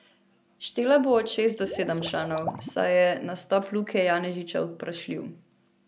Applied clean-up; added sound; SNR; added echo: none; Liquid; 14 dB; none.